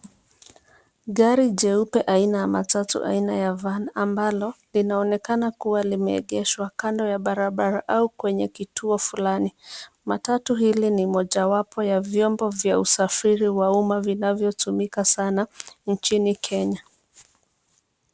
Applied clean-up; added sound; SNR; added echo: none; none; none; none.